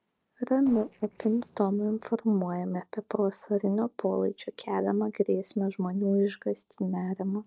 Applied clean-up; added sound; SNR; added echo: neural separator model SepFormer DNS4.